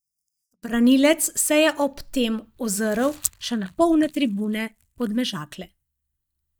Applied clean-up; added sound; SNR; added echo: neural mask model DeepFilterNet 3.